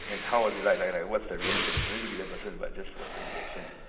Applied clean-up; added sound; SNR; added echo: none; Breathing; 3 dB; reverberation time 1.9 s.